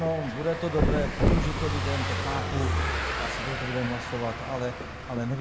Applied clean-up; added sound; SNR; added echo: none; Car passing by / Engine + Thump, thud; -2 dB; none.